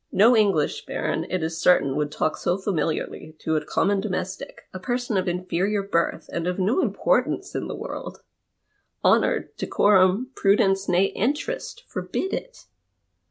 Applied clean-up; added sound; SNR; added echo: none; none; none; none.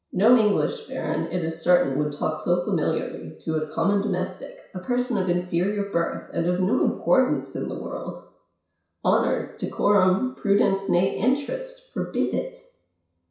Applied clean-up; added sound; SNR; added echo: none; none; none; reverberation time 0.6 s.